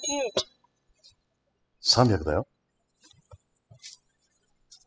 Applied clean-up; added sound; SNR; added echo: classical method spectral subtraction.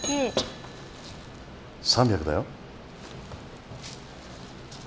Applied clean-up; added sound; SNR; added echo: none; Bicycle bell; 15 dB; none.